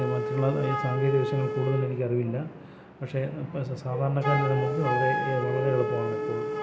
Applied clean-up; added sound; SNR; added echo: none; Wind instrument, woodwind instrument; 3 dB; none.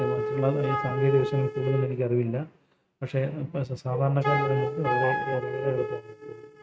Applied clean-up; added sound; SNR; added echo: neural mask model RNNoise.